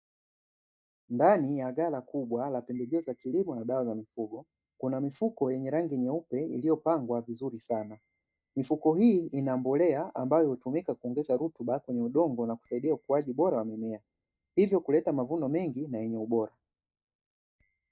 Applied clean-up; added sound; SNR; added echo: neural mask model DeepFilterNet 3.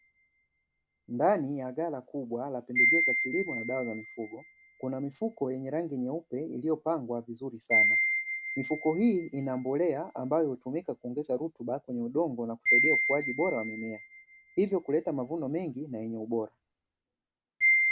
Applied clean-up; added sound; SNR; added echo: none; Wind chime; 1 dB; none.